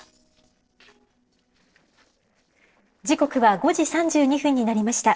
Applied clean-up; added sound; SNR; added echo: neural separator model SepFormer DNS4.